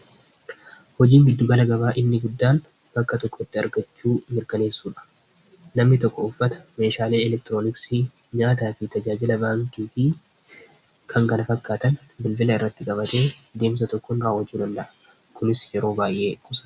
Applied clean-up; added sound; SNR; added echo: none; none; none; none.